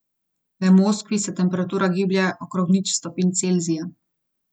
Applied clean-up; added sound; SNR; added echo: none; none; none; none.